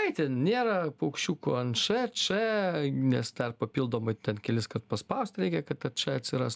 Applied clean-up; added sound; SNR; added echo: none; none; none; none.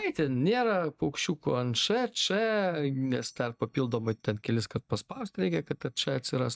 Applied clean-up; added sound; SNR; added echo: neural mask model DeepFilterNet 3.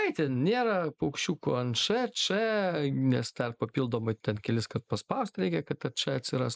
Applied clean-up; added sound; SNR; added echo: neural mask model Resemble Enhance denoiser.